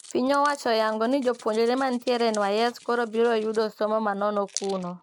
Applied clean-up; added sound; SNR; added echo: neural mask model RNNoise.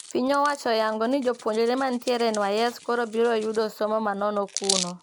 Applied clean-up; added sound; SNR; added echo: none; Hands; 12 dB; none.